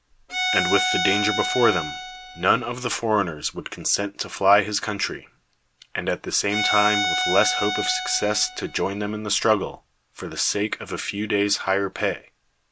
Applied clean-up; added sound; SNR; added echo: none; Bowed string instrument; 3 dB; none.